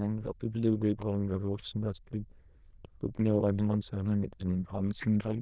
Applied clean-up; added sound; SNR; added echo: neural diffusion model UNIVERSE++.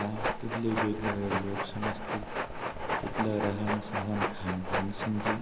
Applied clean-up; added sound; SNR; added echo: none; Train; 0 dB; none.